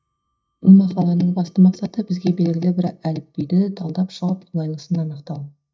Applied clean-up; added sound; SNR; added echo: neural mask model DeepFilterNet 3.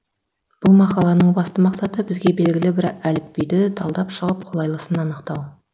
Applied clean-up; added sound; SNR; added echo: none; none; none; none.